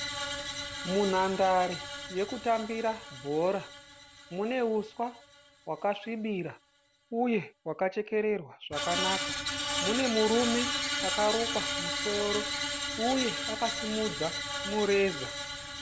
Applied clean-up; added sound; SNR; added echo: none; Screech; 4 dB; none.